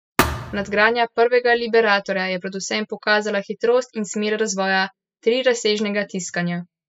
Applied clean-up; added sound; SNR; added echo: classical method spectral subtraction.